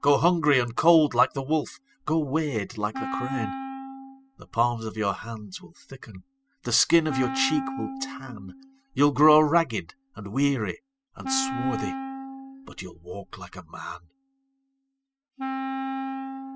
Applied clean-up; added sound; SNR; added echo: classical method spectral subtraction.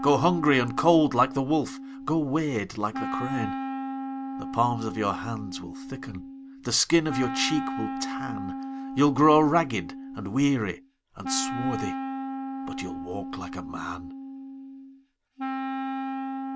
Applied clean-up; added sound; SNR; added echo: none; Wind instrument, woodwind instrument; 7 dB; none.